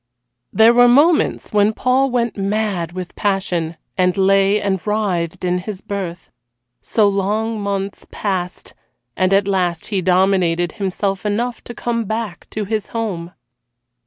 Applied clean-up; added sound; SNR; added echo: none; none; none; none.